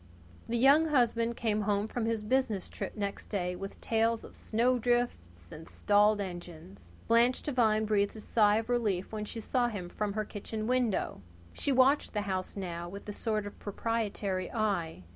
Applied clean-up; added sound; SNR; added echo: none; none; none; none.